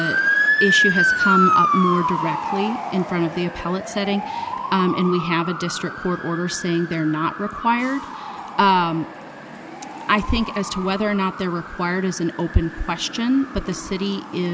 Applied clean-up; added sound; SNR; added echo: none; Motor vehicle (road) / Siren; 2 dB; none.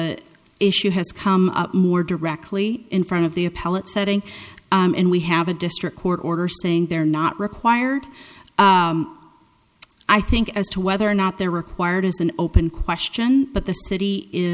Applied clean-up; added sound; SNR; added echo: none; none; none; none.